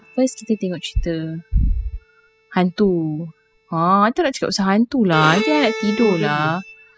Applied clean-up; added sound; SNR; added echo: classical method spectral subtraction.